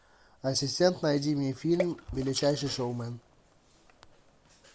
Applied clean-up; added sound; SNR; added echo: none; Water / Splash, splatter; 11 dB; none.